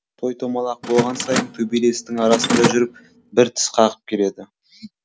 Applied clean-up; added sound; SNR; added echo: none; Mechanisms; 5 dB; none.